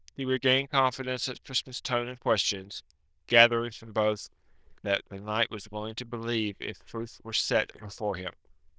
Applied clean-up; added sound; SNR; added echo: neural diffusion model UNIVERSE++.